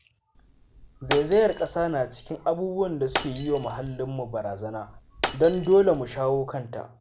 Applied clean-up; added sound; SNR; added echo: none; Shatter; 9 dB; none.